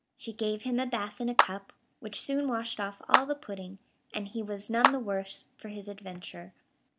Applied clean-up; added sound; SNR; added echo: none; Clapping; -2 dB; none.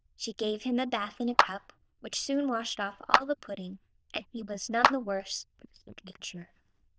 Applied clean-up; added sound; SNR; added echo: neural diffusion model UNIVERSE++.